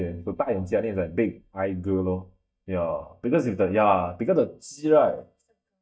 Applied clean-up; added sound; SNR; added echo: neural mask model DeepFilterNet 3.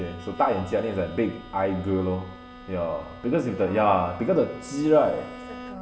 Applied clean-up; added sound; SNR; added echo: none; Bowed string instrument; 17 dB; reverberation time 1.8 s.